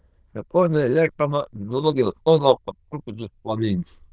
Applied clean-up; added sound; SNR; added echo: neural diffusion model UNIVERSE++.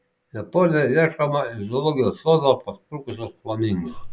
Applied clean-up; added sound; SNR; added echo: none; none; none; none.